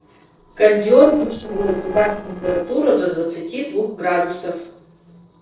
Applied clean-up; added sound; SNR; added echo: neural separator model SepFormer DNS4.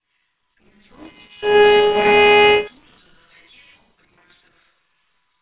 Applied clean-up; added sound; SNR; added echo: neural separator model SepFormer WHAMR!.